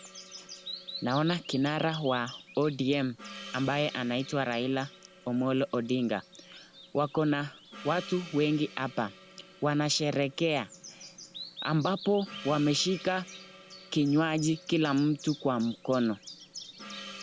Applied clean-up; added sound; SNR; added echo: none; Gong + Bird vocalization, bird call, bird song; 16 dB; none.